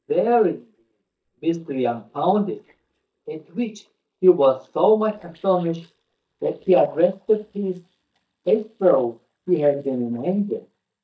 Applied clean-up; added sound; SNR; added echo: neural mask model DeepFilterNet 3.